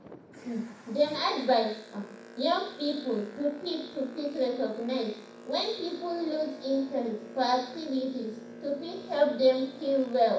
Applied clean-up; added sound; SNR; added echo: none; Boat, Water vehicle; 17 dB; reverberation time 0.6 s.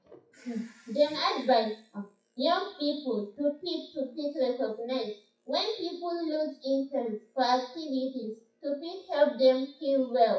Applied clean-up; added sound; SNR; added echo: classical method WPE with log-MMSE.